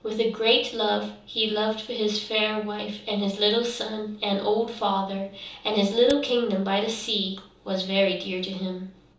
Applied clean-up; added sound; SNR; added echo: none; Tick; 18 dB; reverberation time 1.2 s.